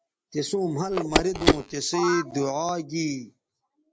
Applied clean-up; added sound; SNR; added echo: none; Telephone; -1 dB; none.